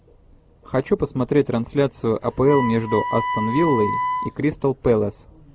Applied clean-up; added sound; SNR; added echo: none; Wind instrument, woodwind instrument; 6 dB; none.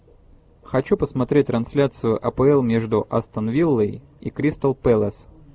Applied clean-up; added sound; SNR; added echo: none; none; none; none.